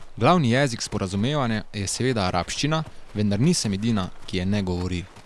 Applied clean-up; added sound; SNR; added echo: none; Livestock, farm animals, working animals; 16 dB; none.